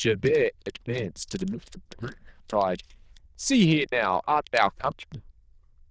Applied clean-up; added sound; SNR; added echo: neural diffusion model UNIVERSE++.